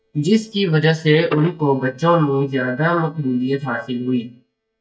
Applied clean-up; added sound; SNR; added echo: neural mask model DeepFilterNet 3.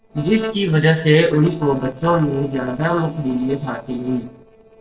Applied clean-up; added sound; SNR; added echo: neural separator model SepFormer DNS4.